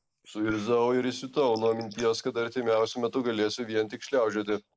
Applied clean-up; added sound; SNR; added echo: neural mask model Resemble Enhance denoiser.